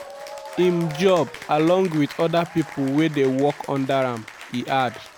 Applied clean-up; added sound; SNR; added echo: none; Applause / Cheering; 16 dB; none.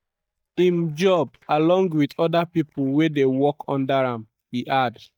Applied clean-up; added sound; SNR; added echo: neural mask model DeepFilterNet 3.